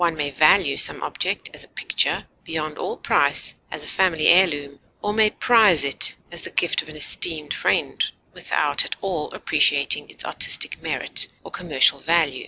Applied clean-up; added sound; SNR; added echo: none; none; none; none.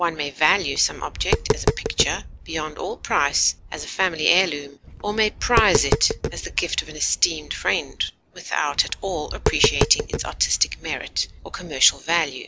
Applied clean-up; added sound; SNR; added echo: none; Tap; 5 dB; none.